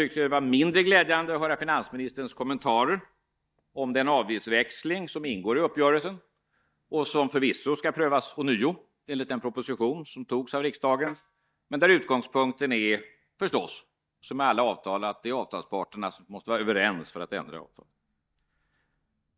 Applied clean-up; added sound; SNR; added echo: neural mask model DeepFilterNet 3.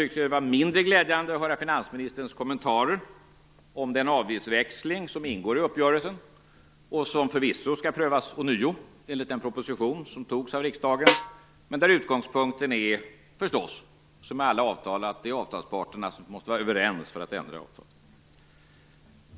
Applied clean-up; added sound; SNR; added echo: none; Snare drum; -2 dB; none.